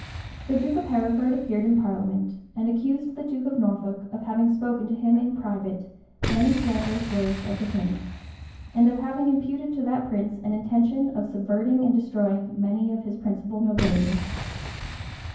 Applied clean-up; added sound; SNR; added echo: none; Boom; 12 dB; reverberation time 0.9 s.